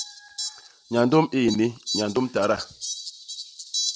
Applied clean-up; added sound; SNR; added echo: none; Fowl; 9 dB; none.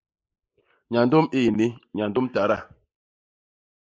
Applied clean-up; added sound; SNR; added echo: neural mask model Resemble Enhance denoiser.